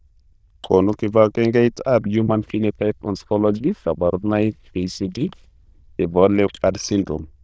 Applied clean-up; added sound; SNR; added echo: neural diffusion model UNIVERSE++.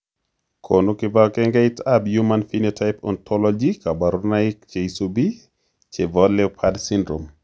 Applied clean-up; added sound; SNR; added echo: none; none; none; none.